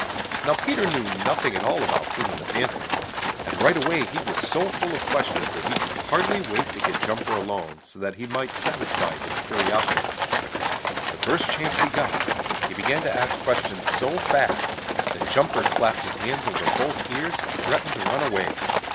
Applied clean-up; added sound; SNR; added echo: none; Livestock, farm animals, working animals; -1 dB; none.